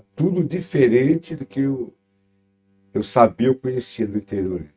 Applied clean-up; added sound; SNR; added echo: neural mask model RNNoise.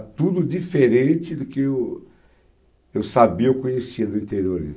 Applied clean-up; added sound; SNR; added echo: none; none; none; none.